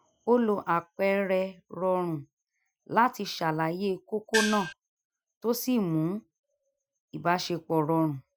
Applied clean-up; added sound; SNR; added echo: classical method Wiener filter.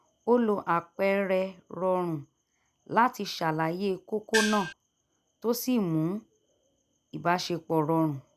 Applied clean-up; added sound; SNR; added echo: none; Gong; 1 dB; none.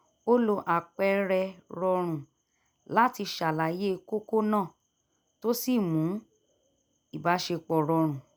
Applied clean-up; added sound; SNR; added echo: none; none; none; none.